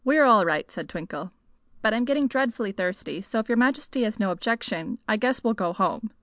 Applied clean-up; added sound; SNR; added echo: none; none; none; none.